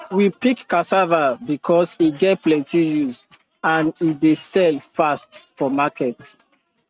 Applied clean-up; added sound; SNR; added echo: neural mask model RNNoise.